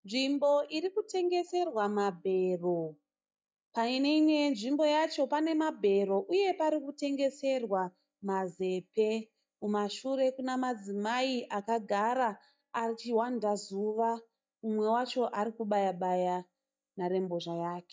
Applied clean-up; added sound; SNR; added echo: neural mask model DeepFilterNet 3.